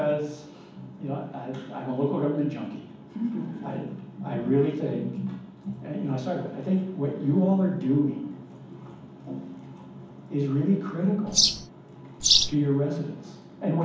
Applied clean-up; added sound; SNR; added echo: none; Bird vocalization, bird call, bird song; -4 dB; reverberation time 1.2 s.